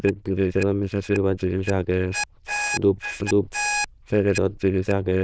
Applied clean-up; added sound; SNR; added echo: neural diffusion model UNIVERSE++.